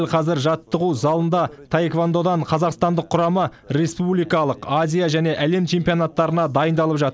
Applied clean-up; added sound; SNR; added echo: none; none; none; none.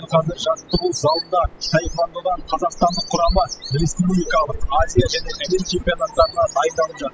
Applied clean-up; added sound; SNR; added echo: classical method spectral subtraction.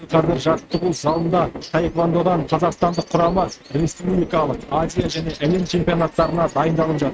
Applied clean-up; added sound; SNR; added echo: neural mask model RNNoise.